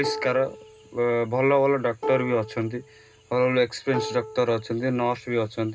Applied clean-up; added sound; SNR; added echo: none; Plucked string instrument; 12 dB; reverberation time 0.2 s.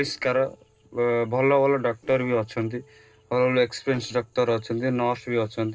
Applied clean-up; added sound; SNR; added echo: neural separator model SepFormer DNS4.